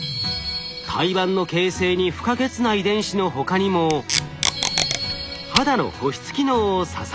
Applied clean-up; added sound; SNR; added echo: none; Packing tape, duct tape; 4 dB; none.